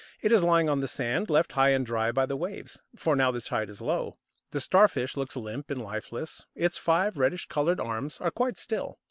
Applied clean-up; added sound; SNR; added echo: none; none; none; none.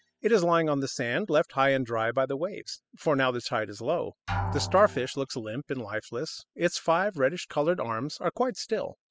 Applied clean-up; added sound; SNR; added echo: classical method spectral subtraction.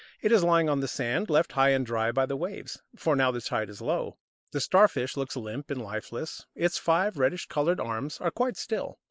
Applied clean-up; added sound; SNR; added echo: neural mask model Resemble Enhance denoiser.